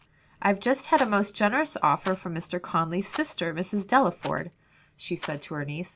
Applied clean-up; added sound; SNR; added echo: none; Rattle; 19 dB; none.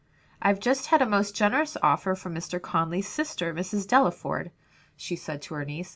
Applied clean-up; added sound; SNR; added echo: none; none; none; none.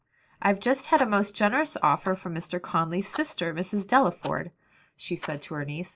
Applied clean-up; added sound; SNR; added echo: neural mask model Resemble Enhance denoiser.